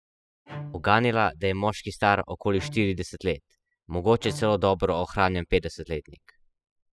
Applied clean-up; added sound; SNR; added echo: classical method spectral subtraction.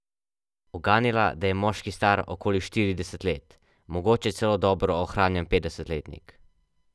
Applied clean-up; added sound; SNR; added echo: none; none; none; none.